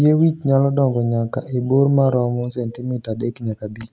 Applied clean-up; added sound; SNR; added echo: none; none; none; none.